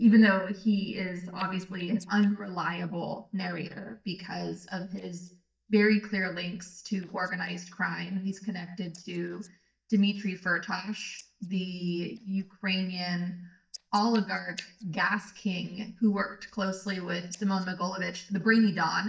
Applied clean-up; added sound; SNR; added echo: neural mask model DeepFilterNet 3.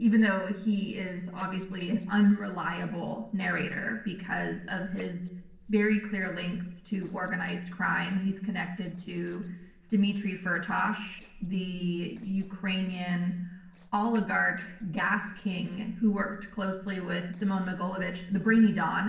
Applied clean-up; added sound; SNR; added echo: neural separator model SepFormer DNS4.